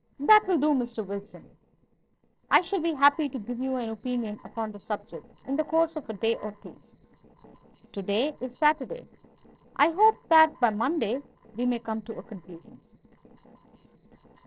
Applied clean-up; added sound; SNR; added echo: neural separator model SepFormer DNS4.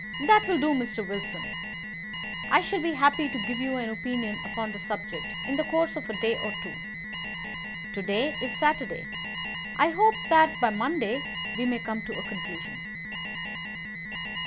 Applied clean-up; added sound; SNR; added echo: none; Alarm; 6 dB; none.